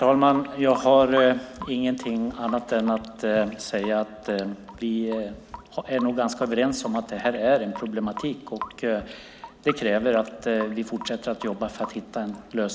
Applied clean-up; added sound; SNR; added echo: none; Drip / Sink (filling or washing) / Water tap, faucet; 16 dB; none.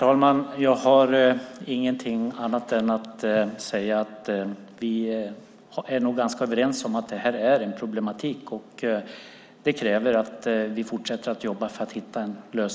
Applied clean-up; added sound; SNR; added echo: none; none; none; none.